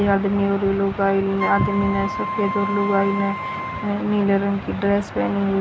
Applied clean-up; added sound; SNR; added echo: none; Wind instrument, woodwind instrument; 8 dB; none.